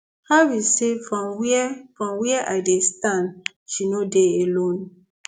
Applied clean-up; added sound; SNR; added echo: none; none; none; none.